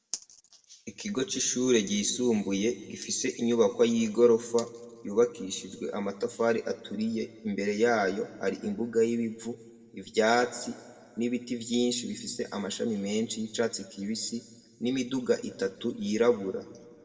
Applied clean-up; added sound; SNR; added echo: none; none; none; reverberation time 1.2 s.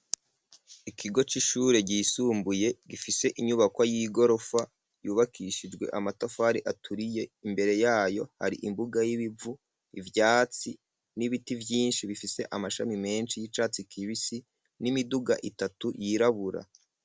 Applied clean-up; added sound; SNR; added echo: none; none; none; none.